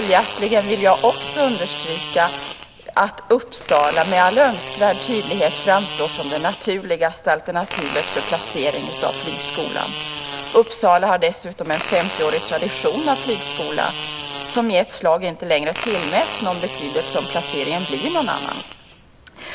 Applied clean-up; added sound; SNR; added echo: none; Fart; 7 dB; none.